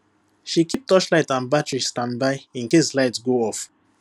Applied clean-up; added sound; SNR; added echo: none; none; none; none.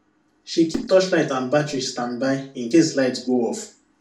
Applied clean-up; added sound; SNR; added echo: none; none; none; reverberation time 0.3 s.